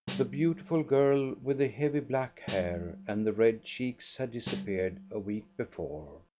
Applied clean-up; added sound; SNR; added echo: none; Snare drum; 13 dB; none.